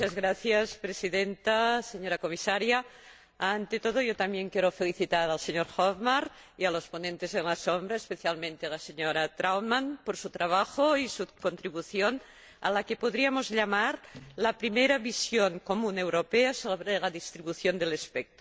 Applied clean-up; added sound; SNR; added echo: none; none; none; none.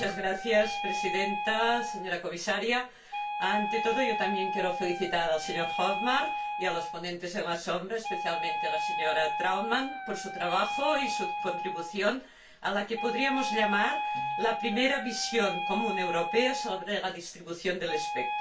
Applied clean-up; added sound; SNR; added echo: none; Wind instrument, woodwind instrument; 3 dB; reverberation time 0.2 s.